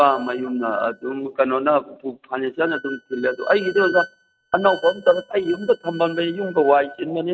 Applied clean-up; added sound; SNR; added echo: neural mask model RNNoise.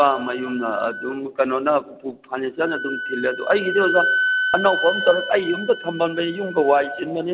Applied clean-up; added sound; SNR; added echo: none; Wind instrument, woodwind instrument; 6 dB; none.